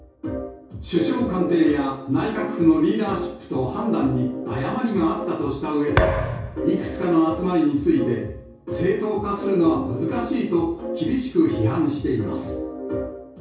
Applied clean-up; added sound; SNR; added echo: none; Thump, thud; 2 dB; reverberation time 0.6 s.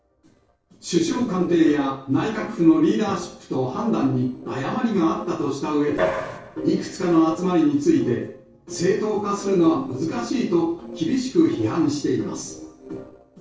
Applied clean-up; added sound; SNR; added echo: neural separator model SepFormer DNS4.